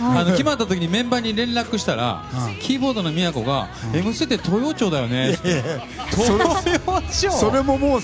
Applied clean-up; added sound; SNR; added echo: none; Wind; 10 dB; none.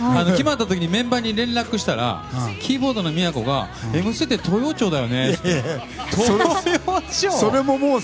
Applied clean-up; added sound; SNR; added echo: none; none; none; none.